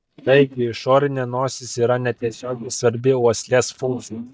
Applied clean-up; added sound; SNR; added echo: neural mask model DeepFilterNet 3.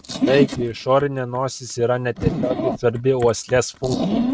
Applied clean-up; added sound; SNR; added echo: neural mask model RNNoise.